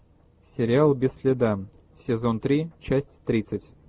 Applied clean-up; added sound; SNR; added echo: none; none; none; none.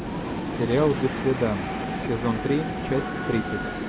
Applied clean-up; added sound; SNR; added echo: none; Train; 3 dB; none.